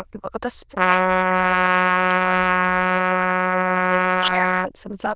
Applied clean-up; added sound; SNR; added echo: neural diffusion model UNIVERSE++.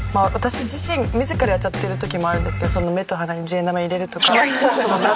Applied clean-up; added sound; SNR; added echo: none; none; none; none.